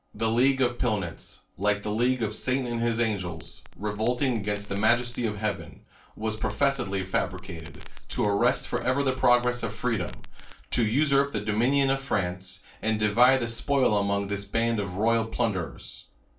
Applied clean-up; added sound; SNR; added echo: none; Crackle; 9 dB; reverberation time 0.3 s.